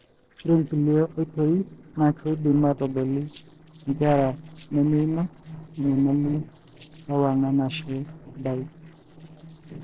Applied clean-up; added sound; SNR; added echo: neural separator model SepFormer DNS4.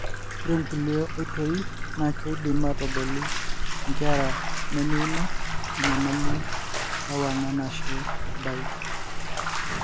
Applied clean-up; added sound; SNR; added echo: none; Bathtub (filling or washing); -4 dB; none.